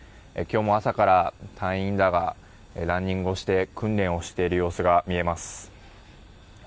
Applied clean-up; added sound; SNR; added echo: none; none; none; none.